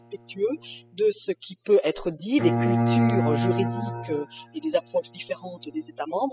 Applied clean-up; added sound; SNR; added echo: classical method spectral subtraction.